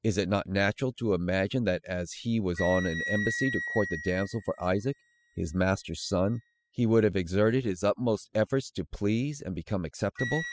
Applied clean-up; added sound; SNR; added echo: classical method spectral subtraction.